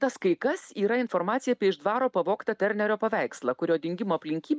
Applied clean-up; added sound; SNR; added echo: none; none; none; none.